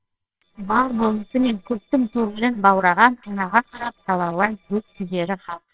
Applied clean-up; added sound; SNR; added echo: neural separator model SepFormer WHAMR!.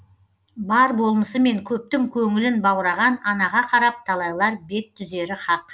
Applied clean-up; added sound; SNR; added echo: none; none; none; none.